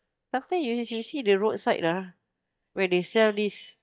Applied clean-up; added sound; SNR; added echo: neural mask model DeepFilterNet 3.